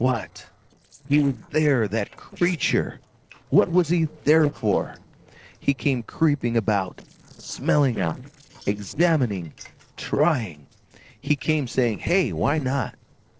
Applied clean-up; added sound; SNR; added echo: neural separator model SepFormer DNS4.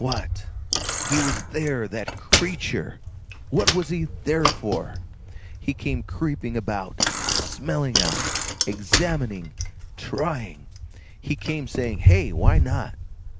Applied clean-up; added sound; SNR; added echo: none; Bicycle; -3 dB; none.